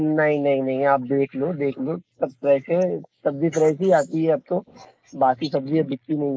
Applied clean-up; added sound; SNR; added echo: neural mask model Resemble Enhance denoiser.